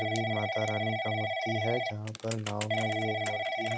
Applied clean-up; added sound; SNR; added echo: none; Telephone / Typing; -2 dB; none.